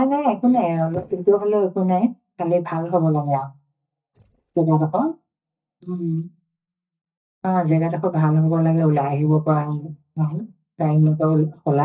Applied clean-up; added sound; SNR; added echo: neural mask model DeepFilterNet 3.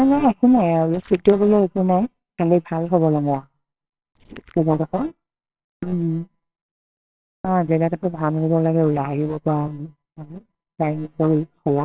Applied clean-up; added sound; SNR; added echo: neural separator model SepFormer WHAMR!.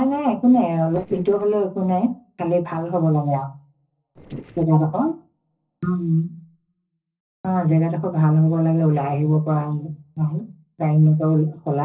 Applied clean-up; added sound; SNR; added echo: neural separator model SepFormer DNS4.